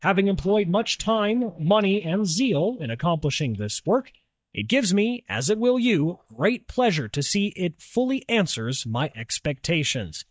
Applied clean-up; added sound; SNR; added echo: neural mask model DeepFilterNet 3.